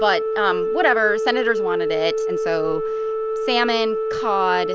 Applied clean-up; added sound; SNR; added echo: none; Organ; 0 dB; none.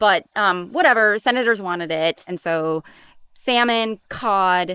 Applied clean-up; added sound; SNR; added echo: neural mask model Resemble Enhance denoiser.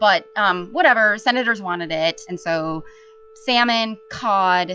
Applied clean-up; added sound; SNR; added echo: classical method log-MMSE.